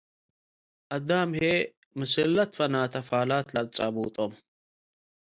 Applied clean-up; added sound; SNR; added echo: none; none; none; none.